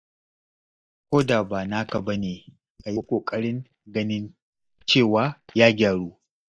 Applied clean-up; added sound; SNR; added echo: neural mask model DeepFilterNet 3.